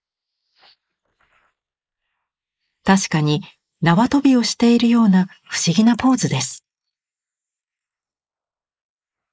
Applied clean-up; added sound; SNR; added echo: neural mask model Resemble Enhance denoiser.